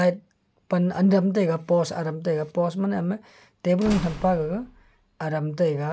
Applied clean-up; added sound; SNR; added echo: none; Slam / Wood; 15 dB; none.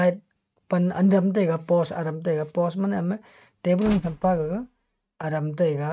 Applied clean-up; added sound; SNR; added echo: neural mask model RNNoise.